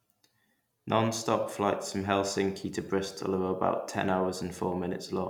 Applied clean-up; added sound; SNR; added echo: none; none; none; none.